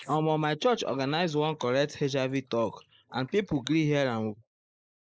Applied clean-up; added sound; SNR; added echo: neural mask model Resemble Enhance denoiser.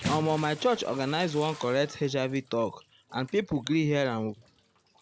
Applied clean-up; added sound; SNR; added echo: none; Bathtub (filling or washing) / Splash, splatter; 14 dB; none.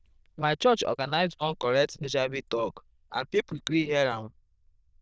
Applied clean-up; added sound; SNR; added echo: neural diffusion model UNIVERSE++.